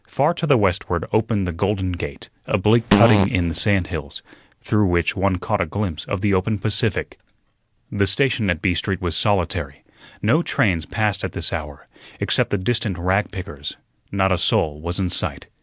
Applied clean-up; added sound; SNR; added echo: none; Fart; 0 dB; none.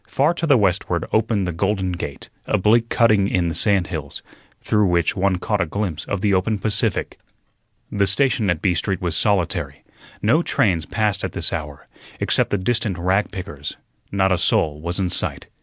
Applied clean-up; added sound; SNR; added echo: none; none; none; none.